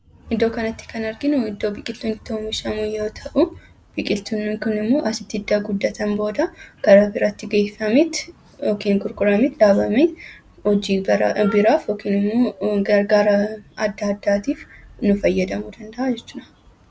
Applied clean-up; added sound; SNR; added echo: none; none; none; none.